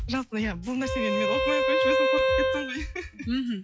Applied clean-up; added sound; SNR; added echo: classical method log-MMSE.